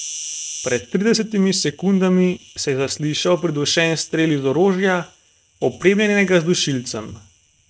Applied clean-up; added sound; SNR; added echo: neural mask model RNNoise.